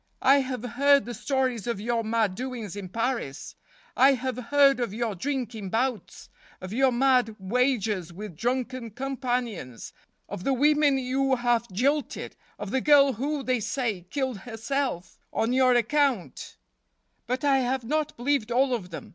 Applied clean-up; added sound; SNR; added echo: none; none; none; none.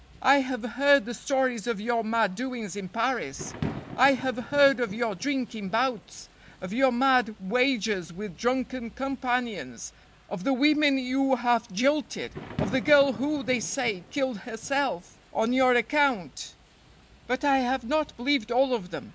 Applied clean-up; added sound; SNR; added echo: none; Thunder / Rain; 17 dB; none.